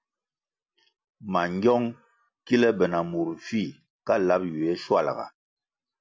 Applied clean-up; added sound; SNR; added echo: none; none; none; none.